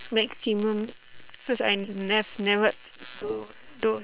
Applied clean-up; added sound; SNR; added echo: neural separator model SepFormer WHAM!.